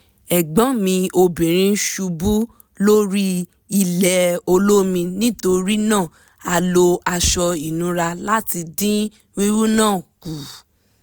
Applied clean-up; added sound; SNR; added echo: none; none; none; none.